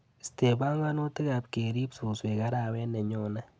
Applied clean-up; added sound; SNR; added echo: none; none; none; none.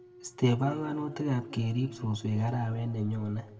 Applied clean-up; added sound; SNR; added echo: none; Thump, thud; 19 dB; reverberation time 1.3 s.